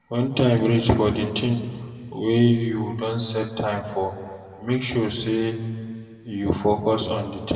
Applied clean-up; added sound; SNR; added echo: none; none; none; reverberation time 1.7 s.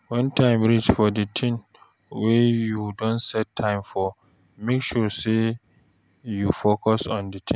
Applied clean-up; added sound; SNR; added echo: none; none; none; none.